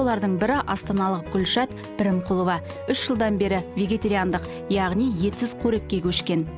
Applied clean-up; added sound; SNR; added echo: none; none; none; none.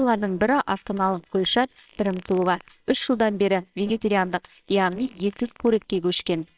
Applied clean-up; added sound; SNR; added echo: neural separator model SepFormer WHAMR!.